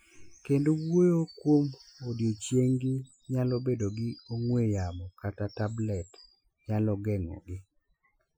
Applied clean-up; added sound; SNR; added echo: classical method Wiener filter.